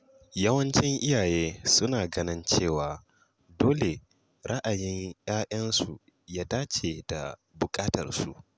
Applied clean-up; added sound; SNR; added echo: none; none; none; none.